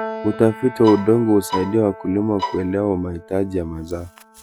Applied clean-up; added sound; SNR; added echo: none; Piano + Bowed string instrument; 12 dB; none.